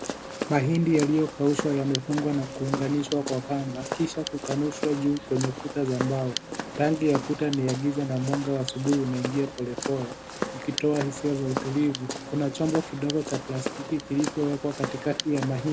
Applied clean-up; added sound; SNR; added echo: none; Walk, footsteps; 8 dB; none.